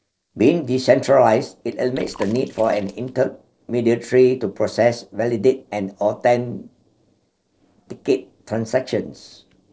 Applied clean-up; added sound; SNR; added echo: neural separator model SepFormer DNS4.